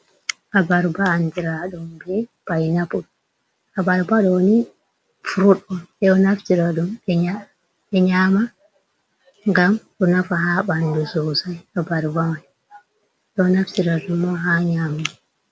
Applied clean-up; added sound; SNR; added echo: none; none; none; none.